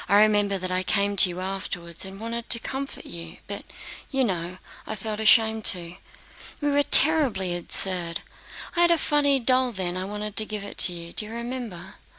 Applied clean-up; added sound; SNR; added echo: none; none; none; none.